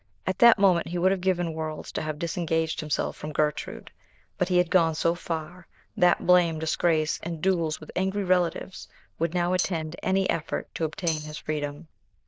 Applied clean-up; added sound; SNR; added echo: neural diffusion model UNIVERSE++.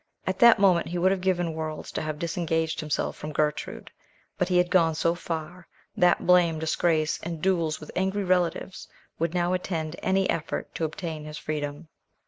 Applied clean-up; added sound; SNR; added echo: none; none; none; none.